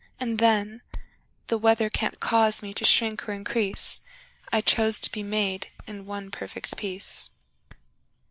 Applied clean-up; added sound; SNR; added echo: none; Hands; 16 dB; none.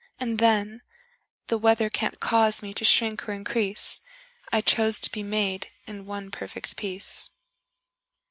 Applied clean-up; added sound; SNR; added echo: none; none; none; none.